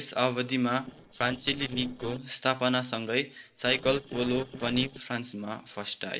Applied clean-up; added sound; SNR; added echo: neural separator model SepFormer DNS4.